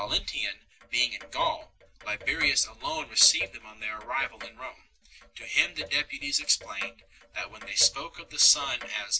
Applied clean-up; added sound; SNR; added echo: none; Clock; 18 dB; none.